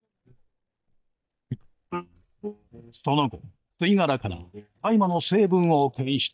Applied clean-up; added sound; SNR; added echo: neural mask model DeepFilterNet 3.